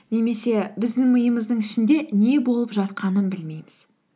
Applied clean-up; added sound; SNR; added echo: none; none; none; none.